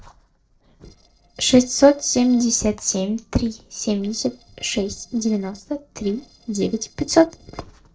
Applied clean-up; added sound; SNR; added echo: neural separator model SepFormer DNS4.